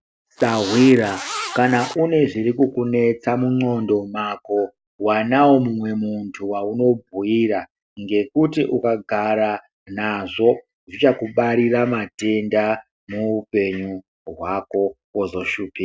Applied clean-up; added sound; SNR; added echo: none; Zipper (clothing); 10 dB; none.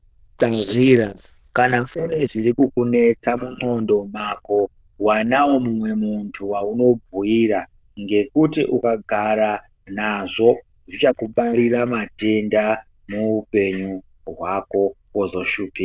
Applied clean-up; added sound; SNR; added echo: neural diffusion model UNIVERSE++.